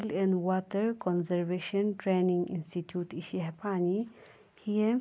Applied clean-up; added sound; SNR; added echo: none; none; none; none.